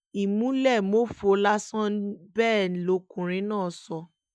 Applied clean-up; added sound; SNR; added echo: neural mask model DeepFilterNet 3.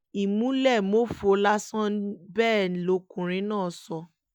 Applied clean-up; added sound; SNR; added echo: none; none; none; none.